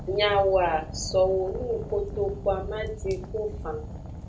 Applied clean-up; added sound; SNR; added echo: none; Fire; 9 dB; reverberation time 0.2 s.